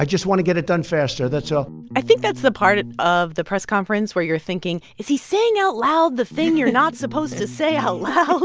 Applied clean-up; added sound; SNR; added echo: none; Bass guitar; 15 dB; none.